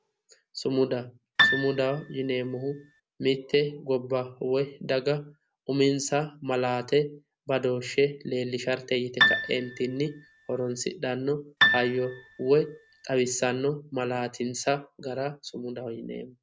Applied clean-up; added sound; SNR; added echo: none; Piano; 0 dB; none.